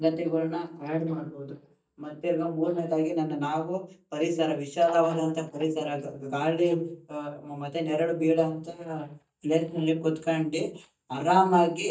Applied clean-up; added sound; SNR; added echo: neural mask model DeepFilterNet 3.